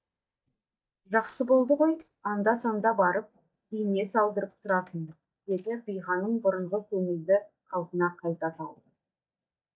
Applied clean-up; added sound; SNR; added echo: neural mask model DeepFilterNet 3.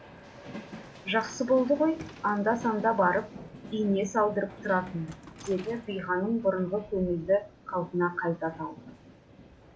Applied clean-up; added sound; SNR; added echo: none; Train; 16 dB; none.